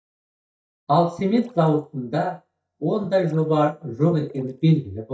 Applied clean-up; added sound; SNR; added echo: neural mask model DeepFilterNet 3.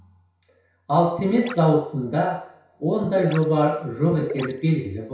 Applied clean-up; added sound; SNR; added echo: none; Gurgling / Liquid; 13 dB; reverberation time 0.6 s.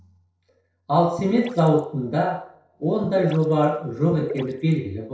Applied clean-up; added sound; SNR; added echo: neural separator model SepFormer DNS4.